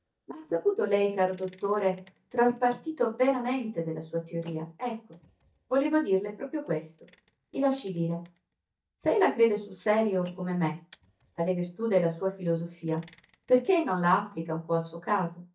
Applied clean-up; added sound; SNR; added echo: neural mask model DeepFilterNet 3.